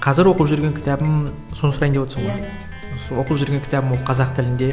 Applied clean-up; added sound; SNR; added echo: none; none; none; none.